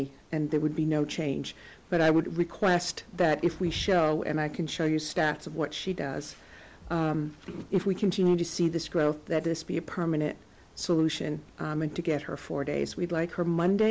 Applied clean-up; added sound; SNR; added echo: none; none; none; none.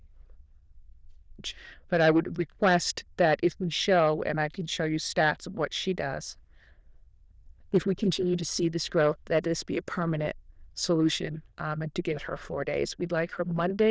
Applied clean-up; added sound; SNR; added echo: neural diffusion model UNIVERSE++.